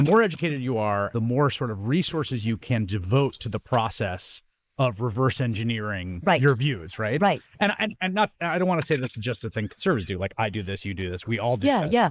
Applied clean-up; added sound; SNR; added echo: neural mask model Resemble Enhance denoiser.